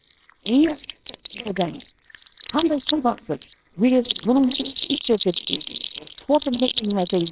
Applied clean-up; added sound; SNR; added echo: neural separator model SepFormer WHAMR!.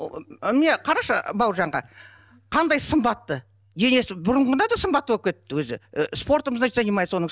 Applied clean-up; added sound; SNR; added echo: none; none; none; none.